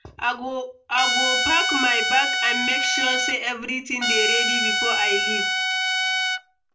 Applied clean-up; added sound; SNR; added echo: none; Trumpet; -3 dB; reverberation time 0.2 s.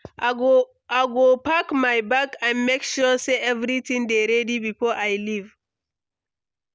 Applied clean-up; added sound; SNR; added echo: none; none; none; none.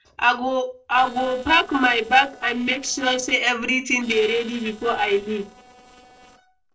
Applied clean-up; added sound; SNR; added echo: neural separator model SepFormer DNS4.